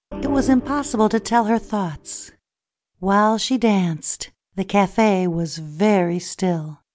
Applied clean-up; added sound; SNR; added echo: none; Organ; 12 dB; none.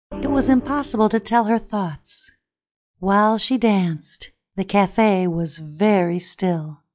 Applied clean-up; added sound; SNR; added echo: classical method log-MMSE.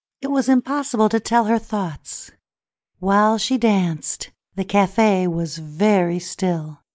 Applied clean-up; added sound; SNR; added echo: neural mask model Resemble Enhance denoiser.